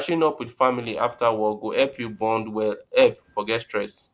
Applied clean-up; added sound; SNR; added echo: neural separator model SepFormer DNS4.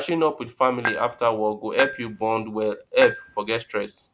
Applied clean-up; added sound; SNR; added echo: none; Dishes, pots, and pans / Chink, clink; 6 dB; none.